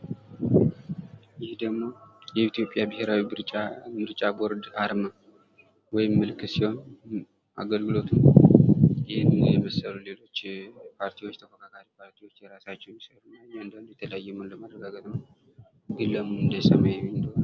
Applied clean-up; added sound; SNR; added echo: none; none; none; none.